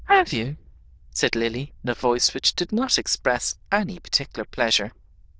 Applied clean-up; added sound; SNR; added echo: neural diffusion model UNIVERSE++.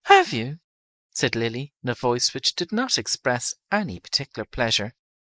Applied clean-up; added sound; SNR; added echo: neural mask model Resemble Enhance denoiser.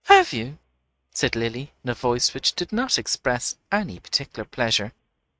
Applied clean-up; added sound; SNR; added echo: neural mask model RNNoise.